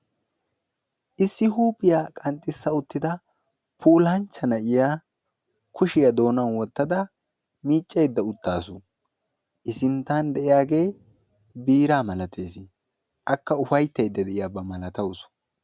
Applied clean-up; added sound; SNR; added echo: none; none; none; none.